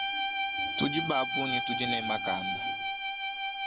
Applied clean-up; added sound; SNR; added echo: none; Bowed string instrument; -3 dB; none.